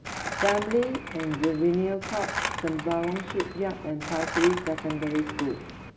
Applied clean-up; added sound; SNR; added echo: none; Skateboard; 6 dB; none.